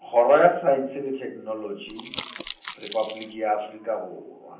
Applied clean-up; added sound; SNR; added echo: none; Crumpling, crinkling; 13 dB; reverberation time 0.6 s.